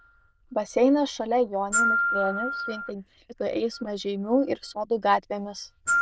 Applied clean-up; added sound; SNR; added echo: neural diffusion model UNIVERSE++.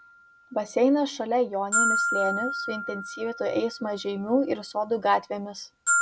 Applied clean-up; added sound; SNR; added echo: none; Glockenspiel; 3 dB; none.